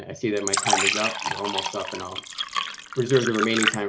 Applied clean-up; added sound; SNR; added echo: none; Fill (with liquid); 0 dB; none.